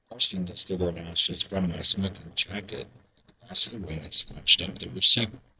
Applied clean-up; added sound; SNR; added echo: neural mask model DeepFilterNet 3.